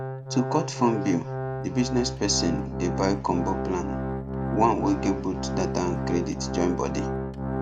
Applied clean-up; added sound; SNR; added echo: none; Organ; 3 dB; none.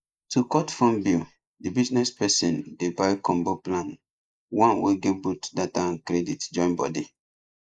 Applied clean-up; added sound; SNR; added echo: neural mask model Resemble Enhance denoiser.